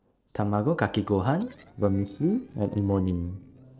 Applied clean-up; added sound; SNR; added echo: neural separator model SepFormer DNS4.